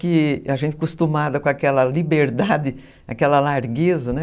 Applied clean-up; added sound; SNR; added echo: none; none; none; none.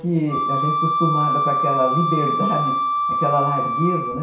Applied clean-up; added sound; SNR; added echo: none; Wind instrument, woodwind instrument; -2 dB; reverberation time 0.6 s.